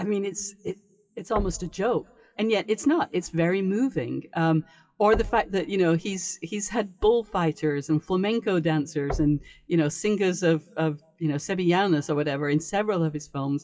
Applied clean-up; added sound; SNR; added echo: classical method WPE with log-MMSE.